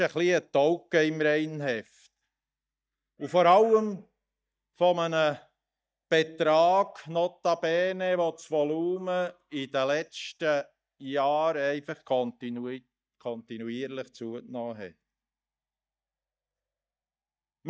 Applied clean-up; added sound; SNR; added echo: neural mask model DeepFilterNet 3.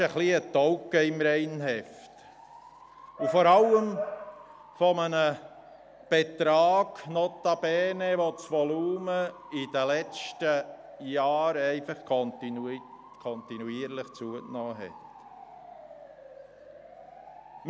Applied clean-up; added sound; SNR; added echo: none; Bark / Motor vehicle (road) / Siren; 16 dB; none.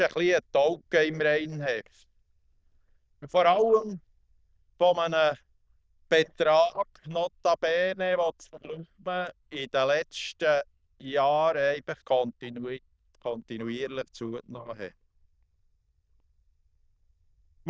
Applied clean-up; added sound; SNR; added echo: neural diffusion model UNIVERSE++.